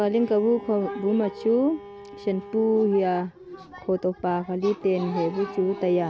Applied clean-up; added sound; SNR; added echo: none; Bowed string instrument; 17 dB; none.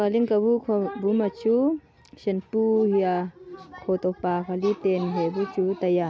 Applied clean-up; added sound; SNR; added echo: none; none; none; none.